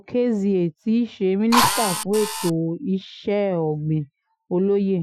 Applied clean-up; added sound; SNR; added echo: classical method Wiener filter.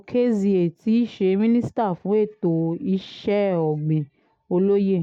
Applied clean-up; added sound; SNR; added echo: none; none; none; none.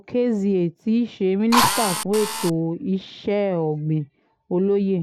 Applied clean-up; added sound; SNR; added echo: none; Drill; 0 dB; none.